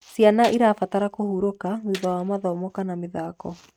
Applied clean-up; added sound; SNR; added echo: neural mask model RNNoise.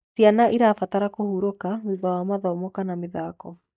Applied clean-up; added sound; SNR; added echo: neural mask model DeepFilterNet 3.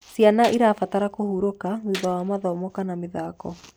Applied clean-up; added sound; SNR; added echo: none; Gunshot, gunfire; 19 dB; none.